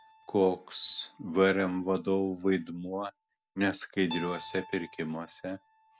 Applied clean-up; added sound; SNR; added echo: none; Keyboard (musical); 19 dB; none.